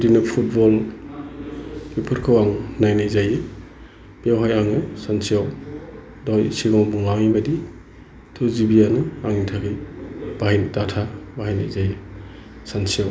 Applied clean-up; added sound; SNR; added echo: none; none; none; none.